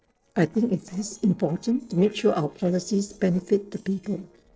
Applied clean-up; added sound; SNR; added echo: neural separator model SepFormer DNS4.